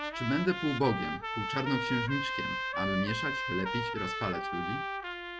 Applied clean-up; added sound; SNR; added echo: none; Trumpet; 2 dB; none.